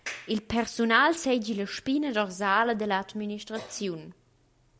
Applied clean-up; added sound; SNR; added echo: none; none; none; none.